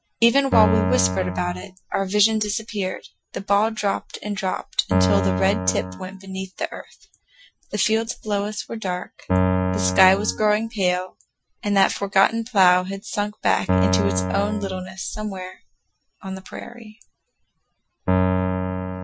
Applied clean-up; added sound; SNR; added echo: classical method Wiener filter.